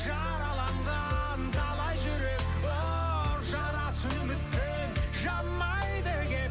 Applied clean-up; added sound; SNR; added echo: none; none; none; none.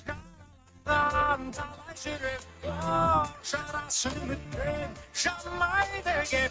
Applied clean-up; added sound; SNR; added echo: neural mask model RNNoise.